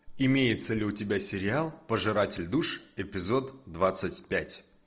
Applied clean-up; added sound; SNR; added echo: none; none; none; none.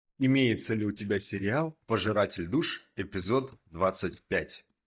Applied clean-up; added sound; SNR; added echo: neural mask model DeepFilterNet 3.